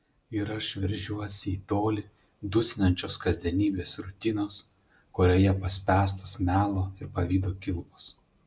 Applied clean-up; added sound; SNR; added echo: none; none; none; none.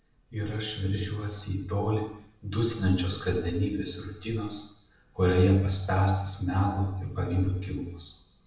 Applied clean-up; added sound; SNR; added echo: none; none; none; reverberation time 0.7 s.